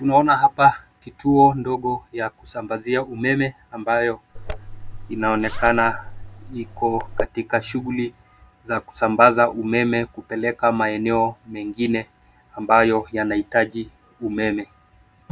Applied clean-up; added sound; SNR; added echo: none; Zipper (clothing); 8 dB; none.